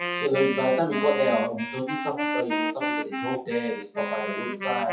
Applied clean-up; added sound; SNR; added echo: classical method WPE with log-MMSE.